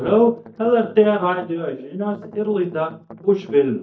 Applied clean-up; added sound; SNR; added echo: neural mask model DeepFilterNet 3.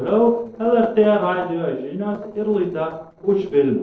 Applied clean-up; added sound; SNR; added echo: neural separator model SepFormer DNS4.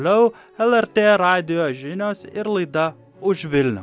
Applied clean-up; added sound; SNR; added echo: none; none; none; none.